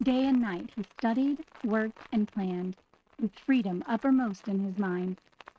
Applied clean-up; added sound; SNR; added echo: neural mask model RNNoise.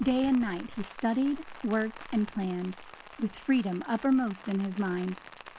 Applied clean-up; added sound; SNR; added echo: none; Rain; 16 dB; none.